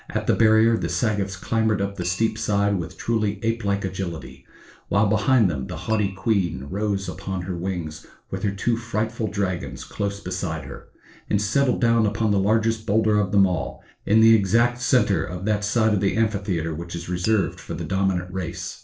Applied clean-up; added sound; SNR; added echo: neural separator model SepFormer DNS4.